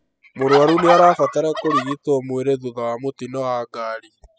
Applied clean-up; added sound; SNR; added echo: classical method spectral subtraction.